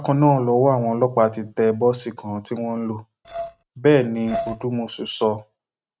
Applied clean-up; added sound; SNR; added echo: neural mask model RNNoise.